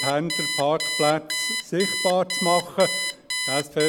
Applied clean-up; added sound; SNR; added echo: none; Alarm; 4 dB; none.